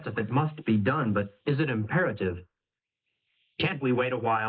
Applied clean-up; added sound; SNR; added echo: neural mask model Resemble Enhance denoiser.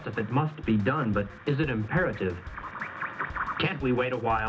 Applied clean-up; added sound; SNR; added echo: none; Drum kit; 17 dB; none.